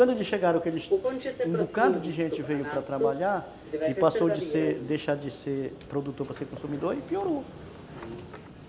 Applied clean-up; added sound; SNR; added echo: none; Subway, metro, underground; 4 dB; none.